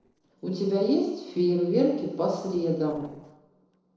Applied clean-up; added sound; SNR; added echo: neural separator model SepFormer DNS4.